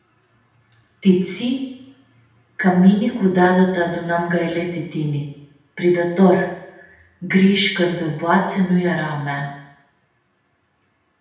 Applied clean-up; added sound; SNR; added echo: none; none; none; reverberation time 0.9 s.